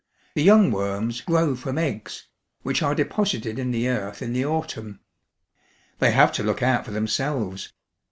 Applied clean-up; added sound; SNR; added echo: none; none; none; none.